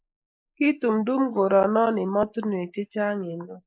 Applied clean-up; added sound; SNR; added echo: neural mask model Resemble Enhance denoiser.